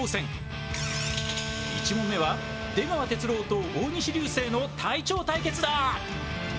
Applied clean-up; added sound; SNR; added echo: none; Bowed string instrument; 12 dB; reverberation time 1.2 s.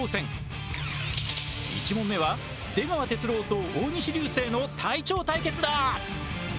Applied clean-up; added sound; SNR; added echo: none; none; none; none.